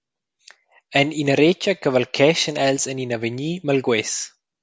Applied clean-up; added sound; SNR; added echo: none; none; none; none.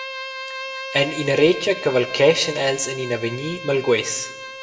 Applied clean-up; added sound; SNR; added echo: none; Bowed string instrument; 11 dB; reverberation time 0.7 s.